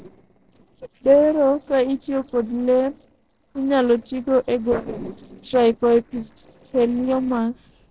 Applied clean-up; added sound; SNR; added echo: neural separator model SepFormer DNS4.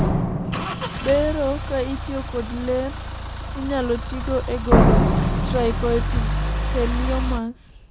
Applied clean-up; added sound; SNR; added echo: none; Slam + Idling / Engine starting / Accelerating, revving, vroom / Car; -3 dB; none.